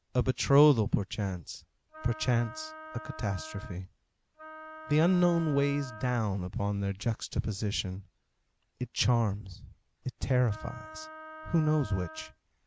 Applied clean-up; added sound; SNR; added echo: none; Wind instrument, woodwind instrument; 16 dB; none.